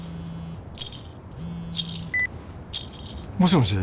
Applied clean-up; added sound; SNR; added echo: none; Rattle; 14 dB; none.